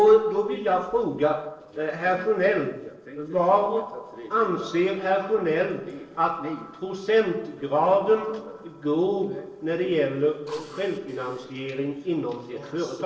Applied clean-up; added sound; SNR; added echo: neural separator model SepFormer DNS4.